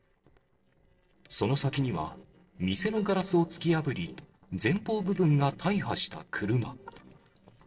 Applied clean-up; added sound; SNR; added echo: neural separator model SepFormer DNS4.